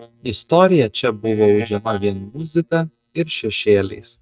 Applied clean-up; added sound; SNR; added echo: neural mask model DeepFilterNet 3.